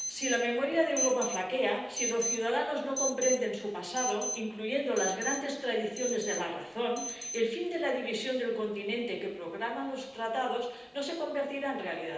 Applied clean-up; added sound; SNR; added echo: none; Alarm; 9 dB; reverberation time 0.9 s.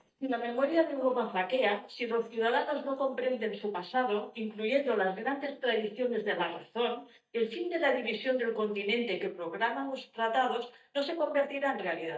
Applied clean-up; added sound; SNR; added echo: neural mask model DeepFilterNet 3.